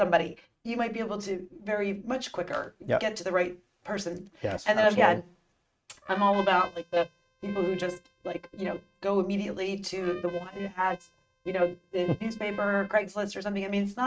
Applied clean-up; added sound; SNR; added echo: neural mask model RNNoise.